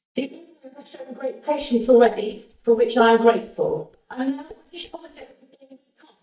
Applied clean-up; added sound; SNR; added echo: neural mask model DeepFilterNet 3.